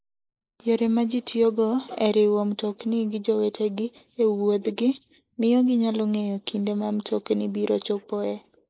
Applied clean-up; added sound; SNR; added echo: neural mask model Resemble Enhance denoiser.